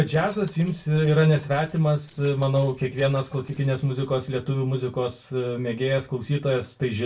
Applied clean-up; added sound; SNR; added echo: neural separator model SepFormer DNS4.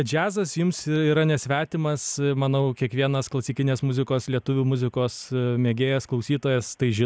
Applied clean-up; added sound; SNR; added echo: none; none; none; none.